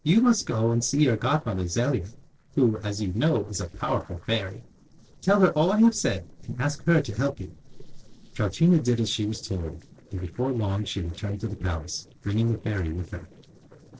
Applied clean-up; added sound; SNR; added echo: neural separator model SepFormer DNS4.